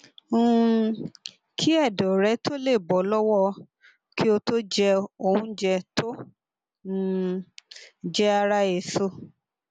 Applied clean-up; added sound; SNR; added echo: none; none; none; none.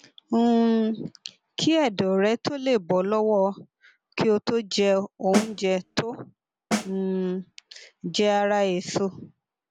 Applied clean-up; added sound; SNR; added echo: none; Snare drum; 8 dB; none.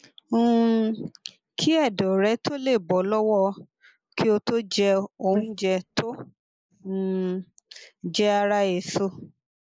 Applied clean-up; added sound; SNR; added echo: neural mask model Resemble Enhance denoiser.